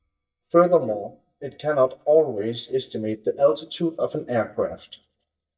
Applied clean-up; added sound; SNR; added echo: neural mask model DeepFilterNet 3.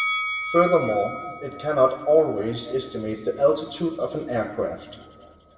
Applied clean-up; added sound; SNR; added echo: none; Bell; 10 dB; reverberation time 1.9 s.